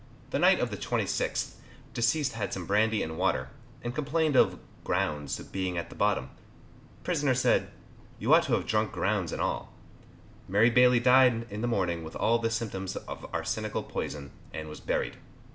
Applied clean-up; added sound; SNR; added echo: none; none; none; none.